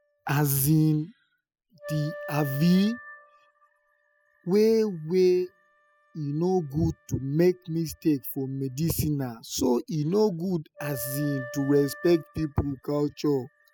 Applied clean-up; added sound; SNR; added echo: classical method spectral subtraction.